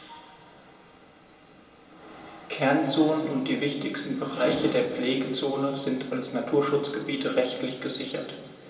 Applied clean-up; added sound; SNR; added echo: none; none; none; reverberation time 2.7 s.